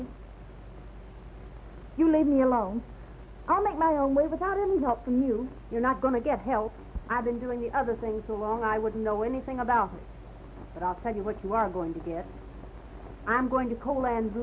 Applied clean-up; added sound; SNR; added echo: none; none; none; none.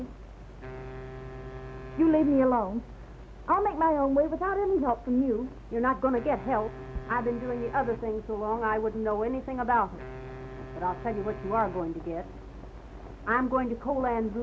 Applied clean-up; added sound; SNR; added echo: none; Wind instrument, woodwind instrument; 16 dB; none.